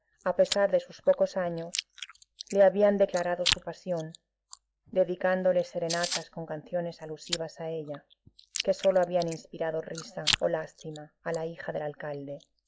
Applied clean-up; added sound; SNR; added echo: classical method log-MMSE.